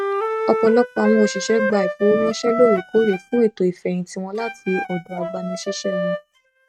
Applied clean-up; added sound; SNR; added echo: neural mask model RNNoise.